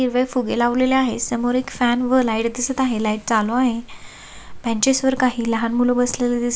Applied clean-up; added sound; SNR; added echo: none; none; none; none.